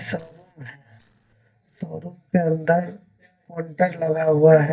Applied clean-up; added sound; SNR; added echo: neural mask model DeepFilterNet 3.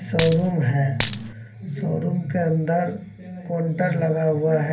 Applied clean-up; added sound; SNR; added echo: none; Coin (dropping); 7 dB; reverberation time 0.3 s.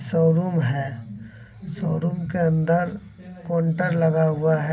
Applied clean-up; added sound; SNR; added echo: none; none; none; none.